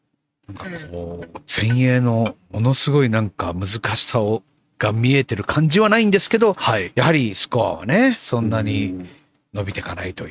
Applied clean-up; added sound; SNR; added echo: neural mask model RNNoise.